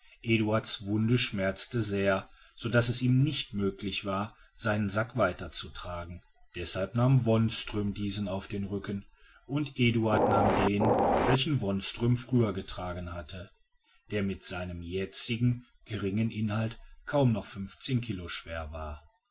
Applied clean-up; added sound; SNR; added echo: none; Train; -4 dB; none.